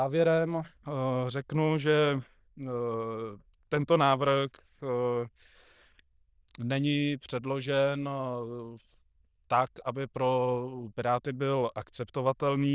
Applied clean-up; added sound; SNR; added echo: neural diffusion model UNIVERSE++.